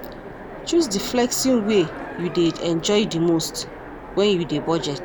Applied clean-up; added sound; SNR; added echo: none; Train; 12 dB; none.